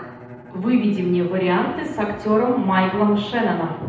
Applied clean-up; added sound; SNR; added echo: none; Bowed string instrument; 18 dB; reverberation time 0.9 s.